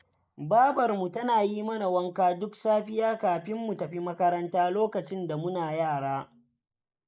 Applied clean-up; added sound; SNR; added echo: neural mask model Resemble Enhance denoiser.